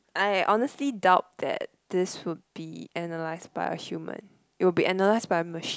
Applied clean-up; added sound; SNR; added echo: none; none; none; none.